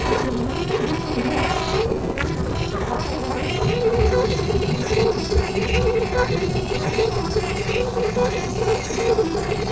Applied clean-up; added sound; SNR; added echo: neural separator model SepFormer DNS4.